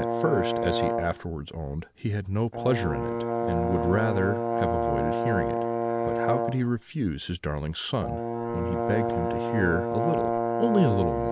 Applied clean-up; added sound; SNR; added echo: none; Brass instrument; 0 dB; none.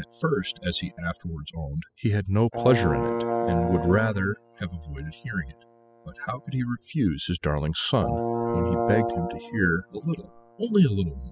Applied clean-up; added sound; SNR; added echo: classical method spectral subtraction.